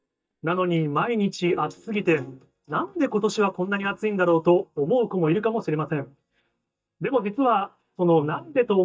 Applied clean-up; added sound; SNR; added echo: neural mask model DeepFilterNet 3.